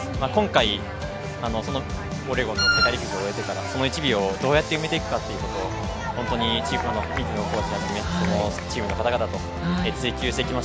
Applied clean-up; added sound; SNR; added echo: none; Wind instrument, woodwind instrument; -2 dB; none.